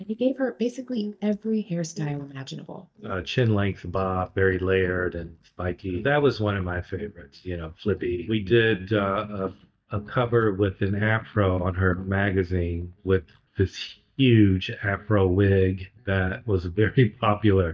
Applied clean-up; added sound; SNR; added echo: neural mask model DeepFilterNet 3.